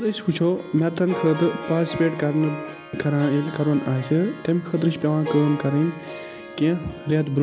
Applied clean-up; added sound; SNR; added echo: none; Harp; 13 dB; none.